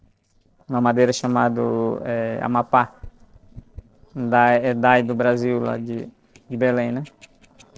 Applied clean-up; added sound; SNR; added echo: neural separator model SepFormer DNS4.